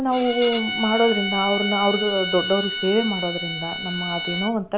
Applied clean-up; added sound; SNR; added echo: none; Bowed string instrument; 5 dB; none.